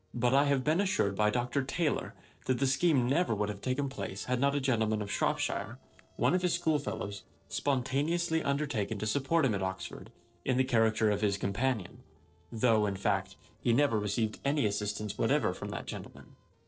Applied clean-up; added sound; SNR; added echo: neural separator model SepFormer DNS4.